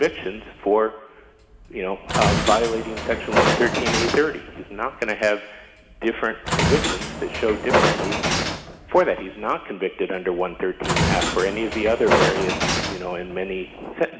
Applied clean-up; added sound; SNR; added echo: none; Train; 1 dB; reverberation time 1.3 s.